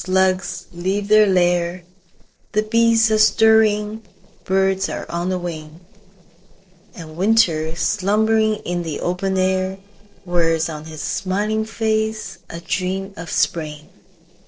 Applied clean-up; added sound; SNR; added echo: neural separator model SepFormer DNS4.